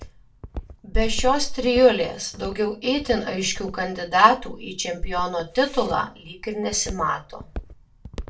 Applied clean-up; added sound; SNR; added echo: none; Walk, footsteps; 17 dB; reverberation time 0.2 s.